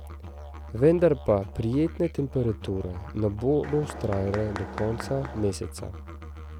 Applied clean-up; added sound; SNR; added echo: none; Musical instrument + Mechanisms; 11 dB; none.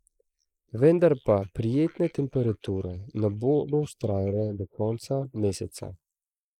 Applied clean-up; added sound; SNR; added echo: neural mask model Resemble Enhance denoiser.